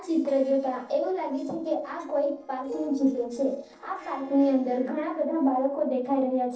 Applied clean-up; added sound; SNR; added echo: neural separator model SepFormer DNS4.